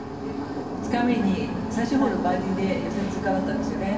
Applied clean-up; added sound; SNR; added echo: none; Insect; 8 dB; reverberation time 2.5 s.